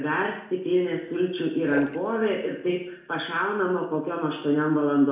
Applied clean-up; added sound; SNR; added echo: neural separator model SepFormer DNS4.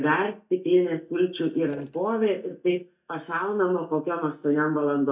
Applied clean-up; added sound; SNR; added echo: neural mask model DeepFilterNet 3.